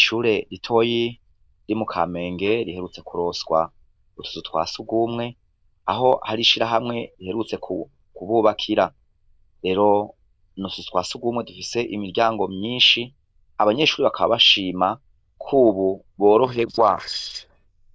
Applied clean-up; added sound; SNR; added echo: neural diffusion model UNIVERSE++.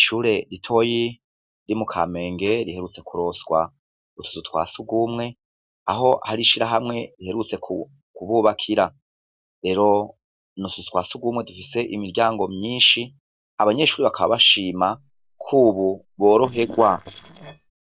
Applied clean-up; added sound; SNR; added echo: neural separator model SepFormer DNS4.